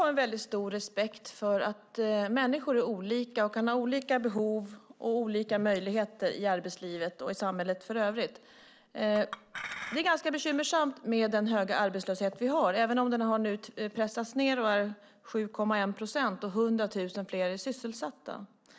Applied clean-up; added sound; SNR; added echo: none; Chink, clink; 14 dB; none.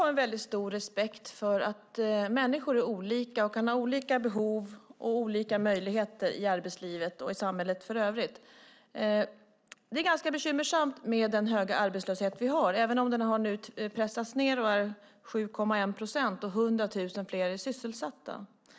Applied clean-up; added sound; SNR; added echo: none; none; none; none.